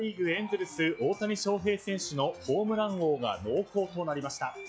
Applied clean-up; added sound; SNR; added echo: classical method log-MMSE.